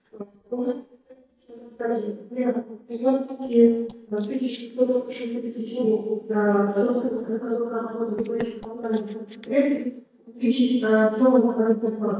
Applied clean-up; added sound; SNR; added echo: neural mask model DeepFilterNet 3.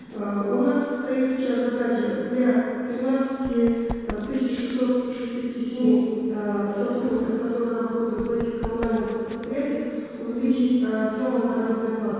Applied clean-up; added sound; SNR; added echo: none; Run; 19 dB; reverberation time 2.0 s.